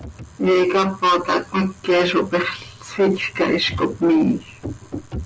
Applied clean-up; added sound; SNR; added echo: none; none; none; none.